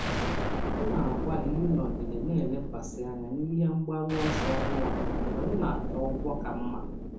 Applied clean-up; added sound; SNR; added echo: none; Explosion; -1 dB; reverberation time 0.6 s.